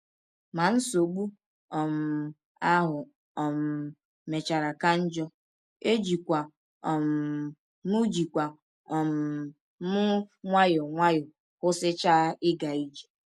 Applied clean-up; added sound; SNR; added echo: none; none; none; none.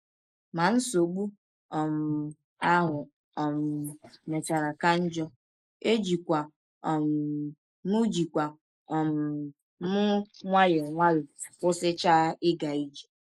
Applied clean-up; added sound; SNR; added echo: neural mask model Resemble Enhance denoiser.